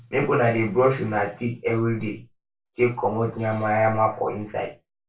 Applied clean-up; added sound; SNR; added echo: none; none; none; reverberation time 0.2 s.